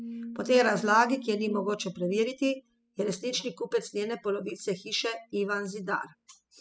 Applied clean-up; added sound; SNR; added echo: classical method spectral subtraction.